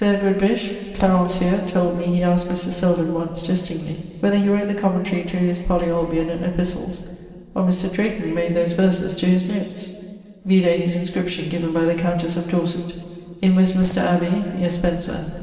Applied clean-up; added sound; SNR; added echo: neural separator model SepFormer DNS4.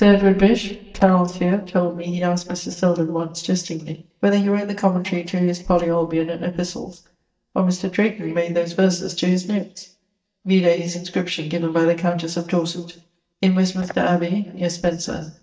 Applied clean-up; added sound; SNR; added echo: neural mask model DeepFilterNet 3.